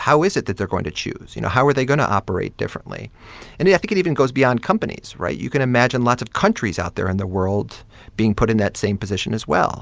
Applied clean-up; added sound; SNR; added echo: none; none; none; none.